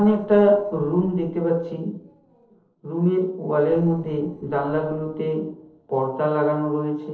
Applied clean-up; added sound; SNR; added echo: neural separator model SepFormer DNS4.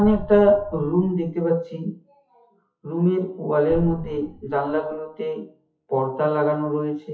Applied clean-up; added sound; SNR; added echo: classical method WPE with log-MMSE.